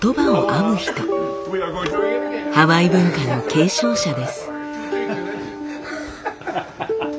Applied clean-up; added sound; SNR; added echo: none; Wind instrument, woodwind instrument; 13 dB; none.